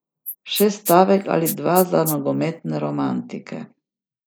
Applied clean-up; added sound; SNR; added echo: neural mask model Resemble Enhance denoiser.